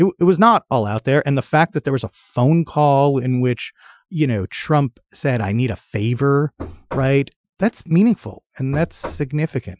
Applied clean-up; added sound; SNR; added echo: classical method Wiener filter.